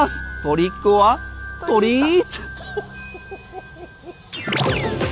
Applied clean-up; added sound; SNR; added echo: none; none; none; none.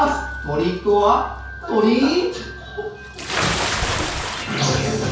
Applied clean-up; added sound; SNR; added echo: none; Bathtub (filling or washing) / Splash, splatter; 7 dB; reverberation time 0.5 s.